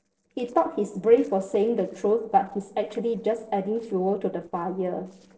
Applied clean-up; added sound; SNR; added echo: neural separator model SepFormer DNS4.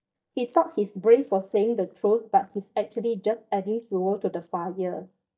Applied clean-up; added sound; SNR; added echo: neural mask model DeepFilterNet 3.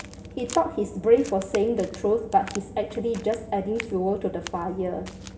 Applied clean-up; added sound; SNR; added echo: none; Crack; 18 dB; reverberation time 0.6 s.